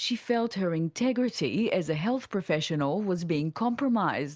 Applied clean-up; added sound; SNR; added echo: none; none; none; none.